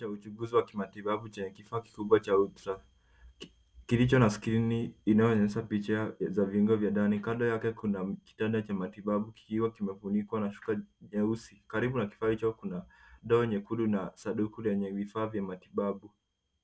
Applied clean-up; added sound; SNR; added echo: none; none; none; none.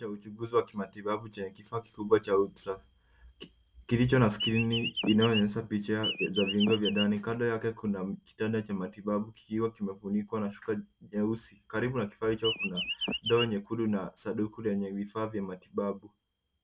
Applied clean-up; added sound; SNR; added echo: none; Chirp, tweet; 3 dB; none.